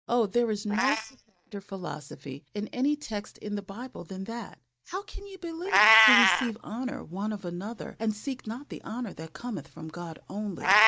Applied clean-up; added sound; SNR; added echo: neural mask model DeepFilterNet 3.